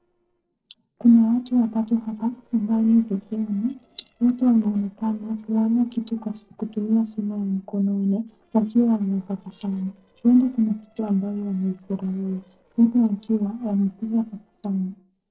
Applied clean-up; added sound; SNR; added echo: neural separator model SepFormer DNS4.